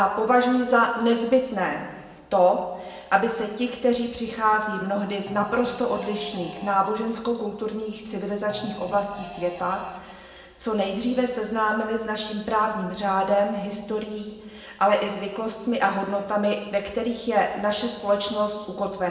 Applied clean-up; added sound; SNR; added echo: none; Fart; 16 dB; reverberation time 1.1 s.